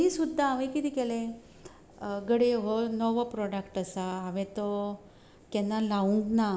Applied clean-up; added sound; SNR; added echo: none; none; none; none.